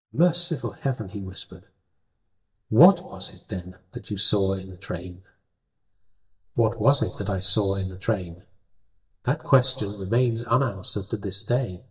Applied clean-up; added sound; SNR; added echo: neural mask model DeepFilterNet 3.